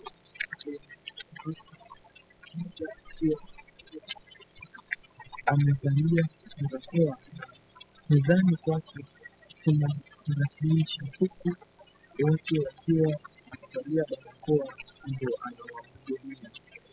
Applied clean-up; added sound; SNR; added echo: classical method spectral subtraction.